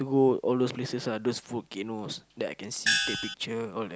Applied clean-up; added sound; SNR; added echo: none; Gong; -3 dB; none.